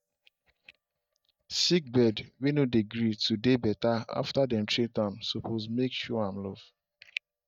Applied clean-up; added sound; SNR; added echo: neural mask model DeepFilterNet 3.